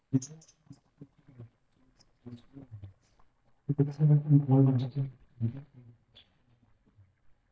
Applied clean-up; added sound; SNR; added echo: neural mask model DeepFilterNet 3.